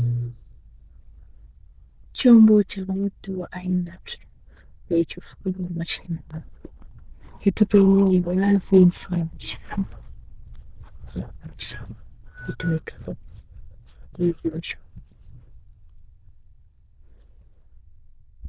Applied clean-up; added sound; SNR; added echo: neural diffusion model UNIVERSE++.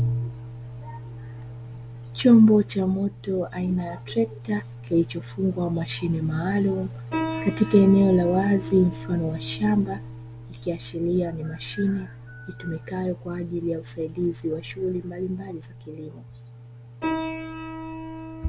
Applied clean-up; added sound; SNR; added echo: none; Piano; 14 dB; none.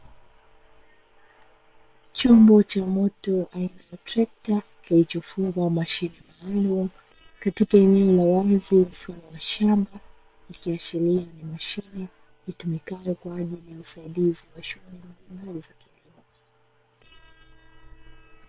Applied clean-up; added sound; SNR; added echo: neural separator model SepFormer WHAM!.